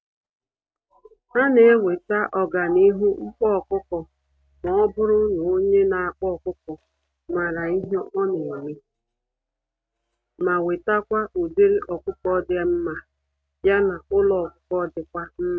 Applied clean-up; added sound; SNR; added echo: neural mask model RNNoise.